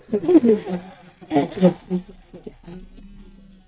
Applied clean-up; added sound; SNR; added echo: neural mask model DeepFilterNet 3.